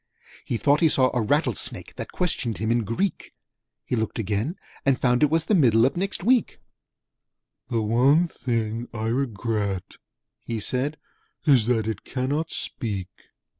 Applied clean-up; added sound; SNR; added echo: none; none; none; none.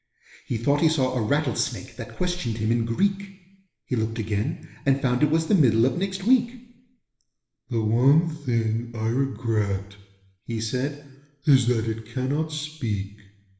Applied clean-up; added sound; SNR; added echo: none; none; none; reverberation time 0.9 s.